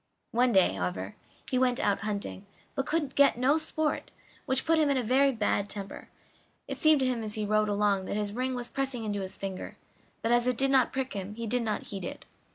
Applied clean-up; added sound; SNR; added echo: none; none; none; none.